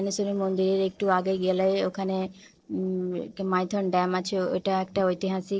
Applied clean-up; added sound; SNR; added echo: neural separator model SepFormer DNS4.